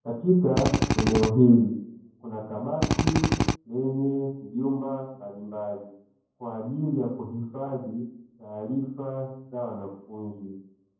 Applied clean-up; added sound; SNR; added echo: none; Drill; -4 dB; reverberation time 0.9 s.